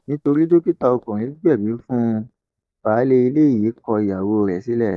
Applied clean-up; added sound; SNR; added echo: neural mask model DeepFilterNet 3.